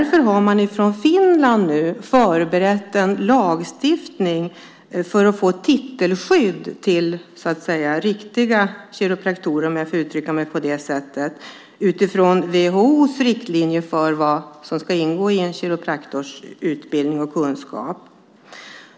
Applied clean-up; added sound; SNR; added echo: none; none; none; none.